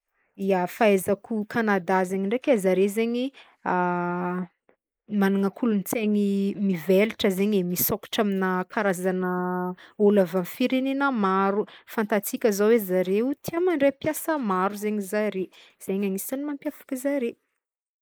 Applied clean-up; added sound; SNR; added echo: neural mask model Resemble Enhance denoiser.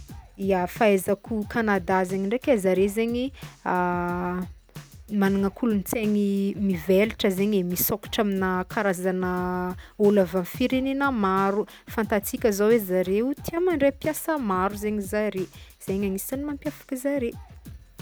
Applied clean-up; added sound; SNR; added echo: none; Drum kit; 19 dB; none.